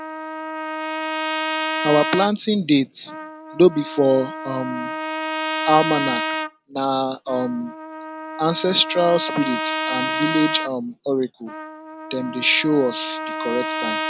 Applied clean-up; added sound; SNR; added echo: none; Trumpet; 5 dB; none.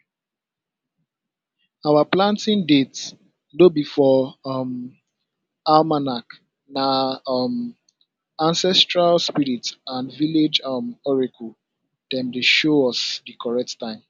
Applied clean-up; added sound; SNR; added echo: none; none; none; none.